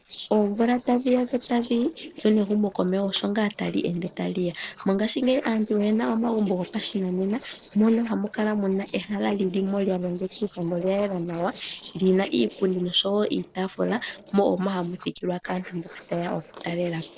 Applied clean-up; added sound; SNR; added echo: neural separator model SepFormer DNS4.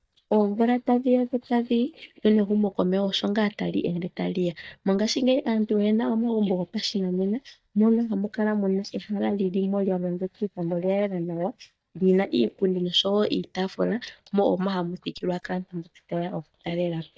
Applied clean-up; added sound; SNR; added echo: neural mask model DeepFilterNet 3.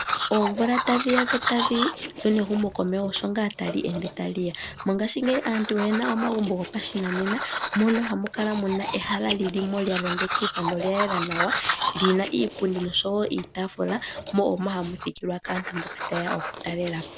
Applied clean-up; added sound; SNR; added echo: none; Domestic sounds, home sounds; 4 dB; none.